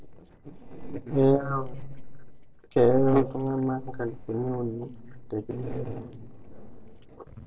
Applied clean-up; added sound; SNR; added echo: neural separator model SepFormer DNS4.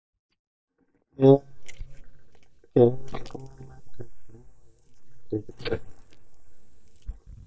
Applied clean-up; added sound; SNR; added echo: neural mask model DeepFilterNet 3.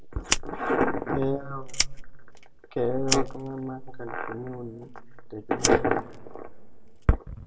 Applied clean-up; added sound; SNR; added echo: none; Fire; 7 dB; reverberation time 0.9 s.